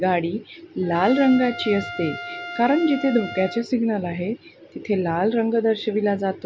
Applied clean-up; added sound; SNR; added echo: none; Trumpet; 12 dB; none.